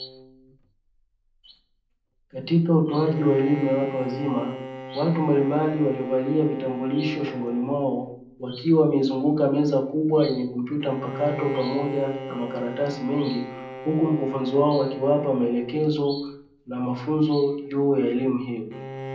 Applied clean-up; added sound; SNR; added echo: none; Bowed string instrument; 14 dB; reverberation time 0.6 s.